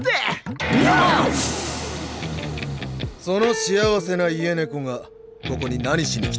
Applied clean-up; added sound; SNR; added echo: none; Guitar; 18 dB; none.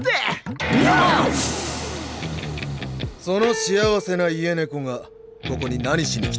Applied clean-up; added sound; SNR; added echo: none; none; none; none.